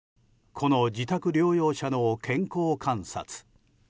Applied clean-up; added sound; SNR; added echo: none; none; none; none.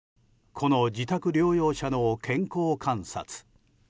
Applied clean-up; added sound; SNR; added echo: none; Bass drum / Keyboard (musical); 19 dB; none.